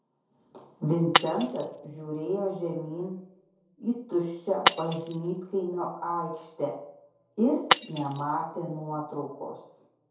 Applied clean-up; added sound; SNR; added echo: none; Shatter; 2 dB; reverberation time 2.3 s.